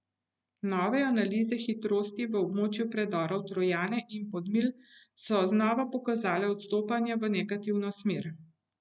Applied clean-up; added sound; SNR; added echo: none; none; none; none.